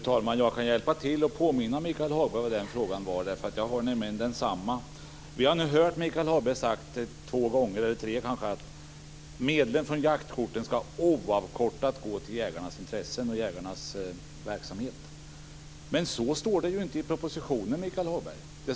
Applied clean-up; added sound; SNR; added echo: none; none; none; none.